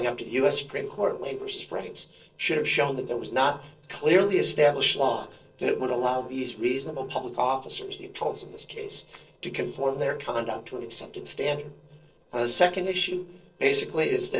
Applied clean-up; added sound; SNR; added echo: neural separator model SepFormer DNS4.